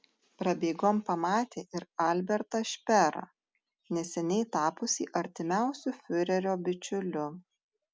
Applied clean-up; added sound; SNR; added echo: none; none; none; none.